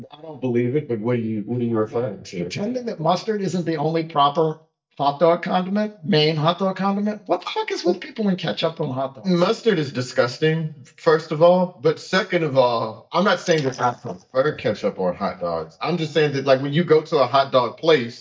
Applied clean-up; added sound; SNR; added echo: neural mask model DeepFilterNet 3.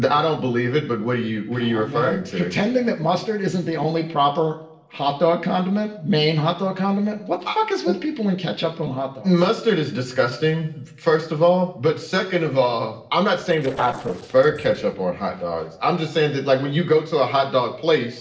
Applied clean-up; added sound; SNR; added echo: neural separator model SepFormer DNS4.